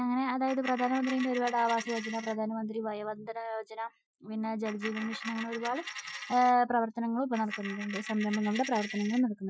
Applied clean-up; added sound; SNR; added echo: classical method Wiener filter.